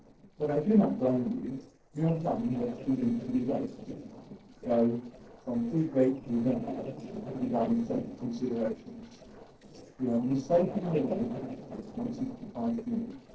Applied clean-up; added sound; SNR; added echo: neural separator model SepFormer DNS4.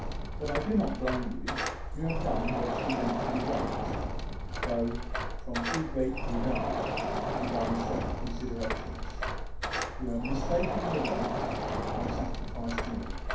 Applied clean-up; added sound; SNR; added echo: none; Door; -2 dB; reverberation time 0.6 s.